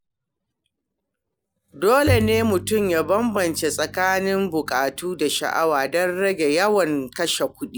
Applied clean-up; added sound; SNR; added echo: none; Bowed string instrument; 8 dB; none.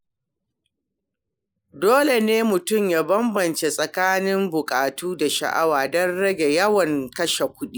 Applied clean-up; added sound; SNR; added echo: neural mask model Resemble Enhance denoiser.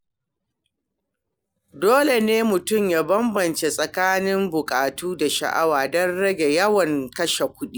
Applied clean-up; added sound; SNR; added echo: none; none; none; none.